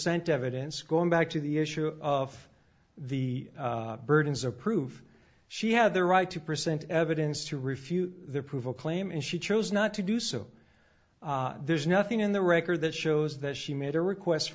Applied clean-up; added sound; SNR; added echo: none; none; none; none.